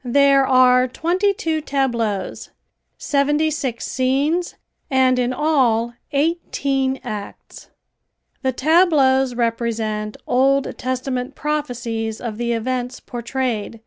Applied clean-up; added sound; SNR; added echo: none; none; none; none.